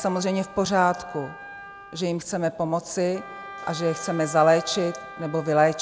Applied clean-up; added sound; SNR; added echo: none; Wind instrument, woodwind instrument; 16 dB; none.